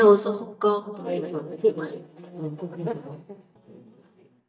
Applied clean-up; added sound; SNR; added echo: neural mask model DeepFilterNet 3.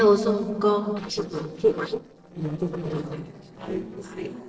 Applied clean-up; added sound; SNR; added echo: neural separator model SepFormer DNS4.